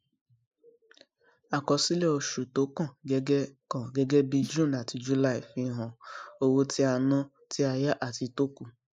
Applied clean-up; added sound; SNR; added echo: neural mask model Resemble Enhance denoiser.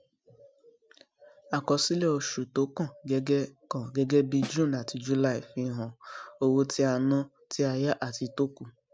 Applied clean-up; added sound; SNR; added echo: none; Snare drum; 9 dB; none.